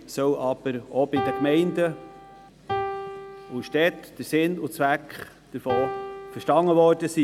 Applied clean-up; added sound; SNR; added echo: none; Piano; 8 dB; none.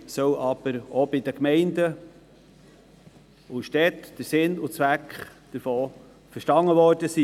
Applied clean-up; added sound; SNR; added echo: none; none; none; none.